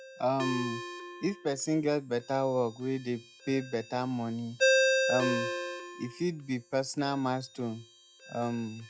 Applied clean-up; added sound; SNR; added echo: classical method log-MMSE.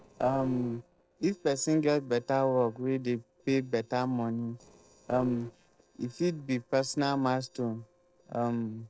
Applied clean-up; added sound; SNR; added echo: neural separator model SepFormer DNS4.